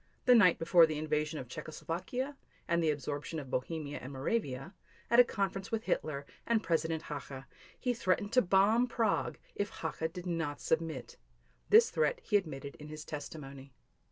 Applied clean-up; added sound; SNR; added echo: none; none; none; none.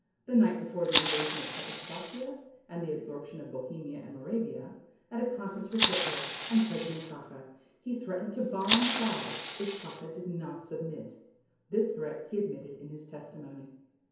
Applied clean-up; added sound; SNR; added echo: none; Fire; -3 dB; reverberation time 0.9 s.